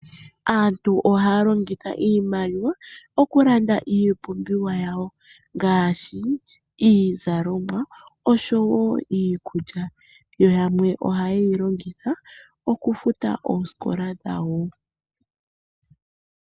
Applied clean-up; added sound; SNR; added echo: none; none; none; none.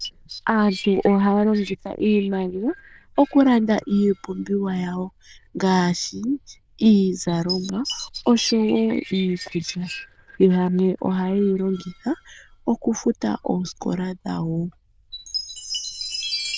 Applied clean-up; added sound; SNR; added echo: neural diffusion model UNIVERSE++.